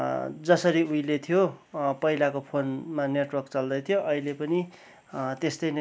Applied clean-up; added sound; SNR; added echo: none; none; none; none.